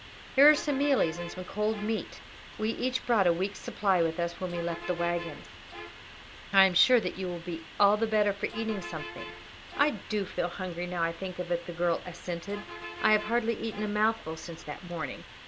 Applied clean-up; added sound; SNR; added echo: none; Bus; 14 dB; none.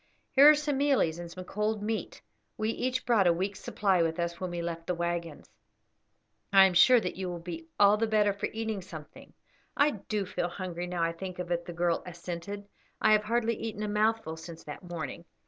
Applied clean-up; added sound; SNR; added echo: none; none; none; none.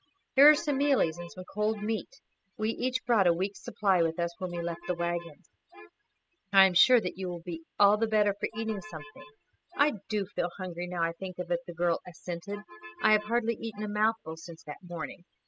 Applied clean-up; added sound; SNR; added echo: classical method spectral subtraction.